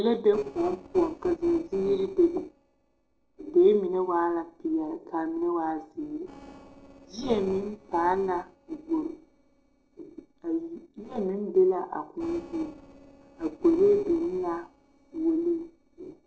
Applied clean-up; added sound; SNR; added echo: neural separator model SepFormer DNS4.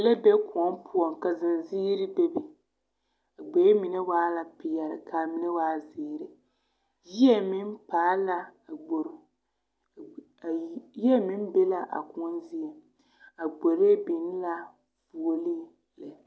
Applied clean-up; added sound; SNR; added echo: none; none; none; none.